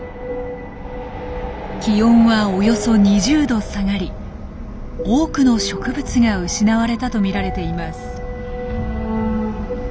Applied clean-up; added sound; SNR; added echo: none; none; none; none.